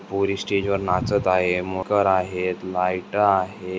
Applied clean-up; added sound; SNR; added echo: none; none; none; none.